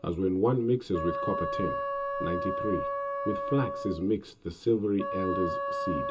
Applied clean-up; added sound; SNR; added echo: none; Wind instrument, woodwind instrument; 3 dB; reverberation time 0.2 s.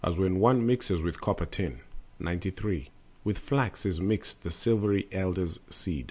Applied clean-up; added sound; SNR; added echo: none; none; none; none.